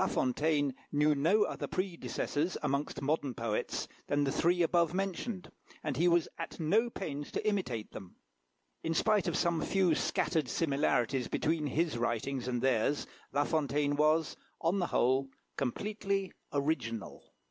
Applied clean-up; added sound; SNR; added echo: none; none; none; none.